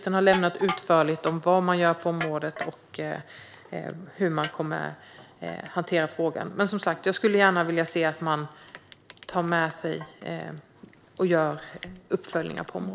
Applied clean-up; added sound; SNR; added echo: none; Crushing; 16 dB; none.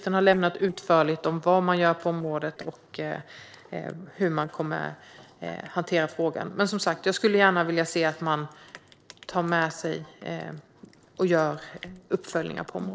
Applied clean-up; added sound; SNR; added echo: neural separator model SepFormer DNS4.